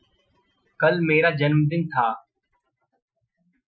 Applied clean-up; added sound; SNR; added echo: classical method Wiener filter.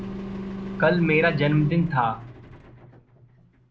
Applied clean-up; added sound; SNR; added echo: none; Engine; 10 dB; none.